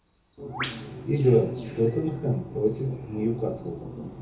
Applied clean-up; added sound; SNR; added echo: none; Bird; 18 dB; reverberation time 0.6 s.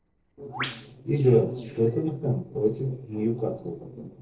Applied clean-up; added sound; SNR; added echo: neural separator model SepFormer DNS4.